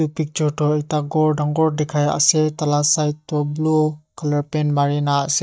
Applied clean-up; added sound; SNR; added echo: neural mask model DeepFilterNet 3.